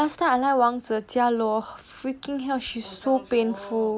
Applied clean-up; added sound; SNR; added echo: none; none; none; none.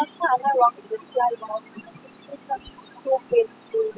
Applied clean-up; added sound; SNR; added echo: classical method spectral subtraction.